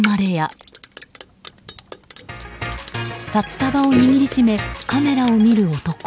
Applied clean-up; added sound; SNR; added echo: none; Drip; 14 dB; none.